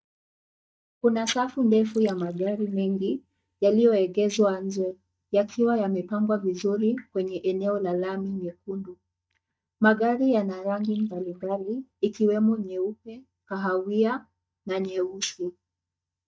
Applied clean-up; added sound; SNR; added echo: neural mask model DeepFilterNet 3.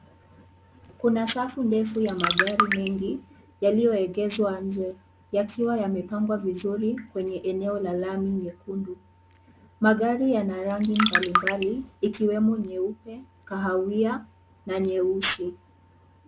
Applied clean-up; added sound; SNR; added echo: none; Trickle, dribble; 0 dB; none.